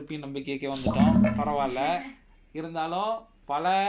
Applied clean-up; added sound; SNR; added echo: none; Sink (filling or washing) / Water; -5 dB; none.